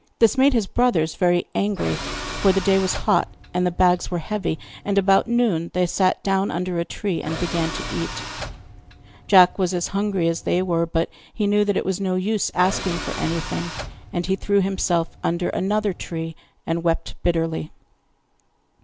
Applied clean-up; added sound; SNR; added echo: none; Tools; 12 dB; none.